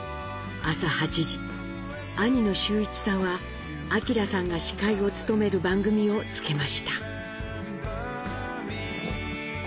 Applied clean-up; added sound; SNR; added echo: none; none; none; none.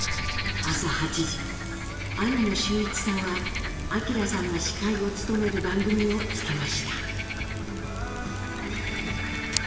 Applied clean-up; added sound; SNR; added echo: none; Frog; 5 dB; reverberation time 2.0 s.